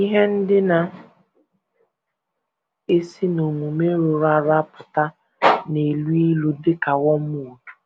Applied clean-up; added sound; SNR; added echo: none; none; none; none.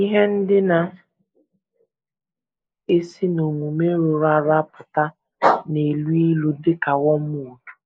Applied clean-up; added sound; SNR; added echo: neural mask model Resemble Enhance denoiser.